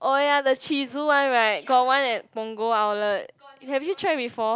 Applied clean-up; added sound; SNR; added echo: none; none; none; none.